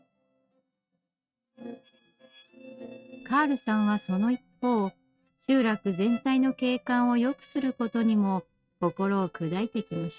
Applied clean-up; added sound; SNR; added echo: neural mask model RNNoise.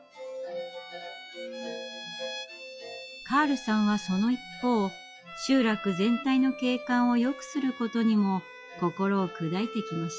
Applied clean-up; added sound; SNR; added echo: classical method log-MMSE.